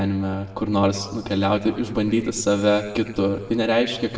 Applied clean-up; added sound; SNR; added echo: none; none; none; reverberation time 1.5 s.